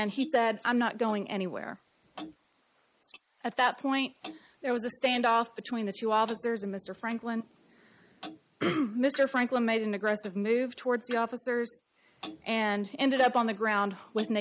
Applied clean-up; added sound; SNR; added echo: neural mask model Resemble Enhance denoiser.